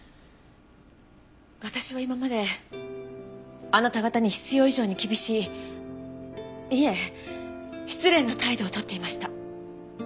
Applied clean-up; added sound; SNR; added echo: none; none; none; none.